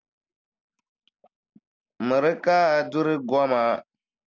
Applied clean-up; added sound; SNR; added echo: none; none; none; none.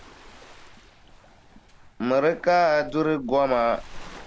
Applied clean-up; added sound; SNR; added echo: none; Waves, surf; 19 dB; none.